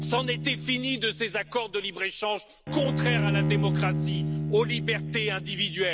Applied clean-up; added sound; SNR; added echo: none; Bowed string instrument; 1 dB; none.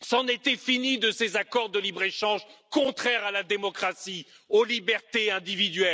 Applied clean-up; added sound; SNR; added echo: none; none; none; none.